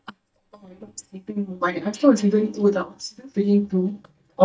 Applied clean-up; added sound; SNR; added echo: neural mask model DeepFilterNet 3.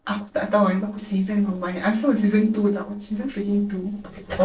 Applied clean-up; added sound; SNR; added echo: neural separator model SepFormer DNS4.